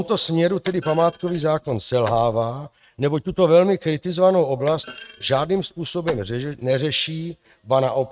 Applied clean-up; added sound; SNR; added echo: neural mask model RNNoise.